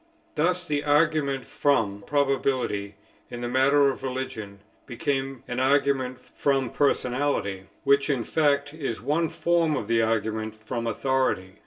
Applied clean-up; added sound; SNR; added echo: none; none; none; reverberation time 0.2 s.